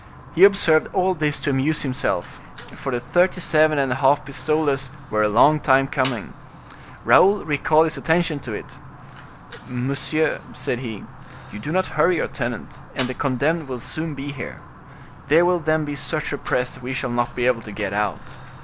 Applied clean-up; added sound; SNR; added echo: none; Fire; 16 dB; none.